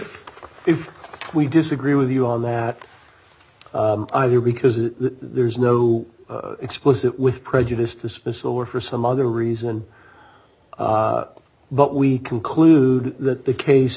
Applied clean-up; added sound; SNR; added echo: none; none; none; none.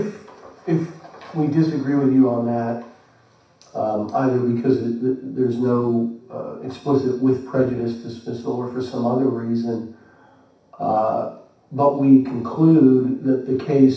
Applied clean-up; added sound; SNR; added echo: none; none; none; reverberation time 0.6 s.